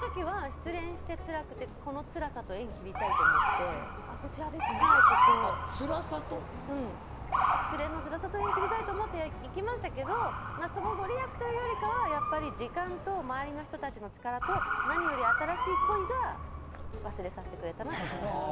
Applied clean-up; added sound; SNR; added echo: none; Motor vehicle (road) / Siren; -4 dB; none.